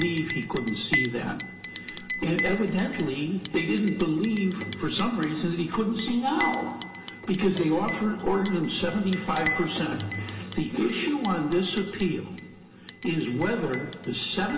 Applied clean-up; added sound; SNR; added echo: none; Chink, clink; 10 dB; reverberation time 0.3 s.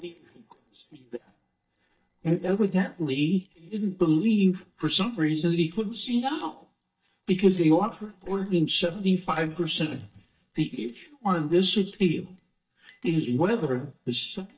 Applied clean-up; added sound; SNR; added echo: neural mask model DeepFilterNet 3.